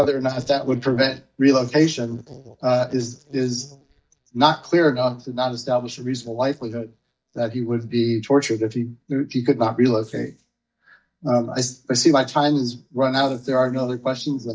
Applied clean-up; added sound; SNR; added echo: neural mask model DeepFilterNet 3.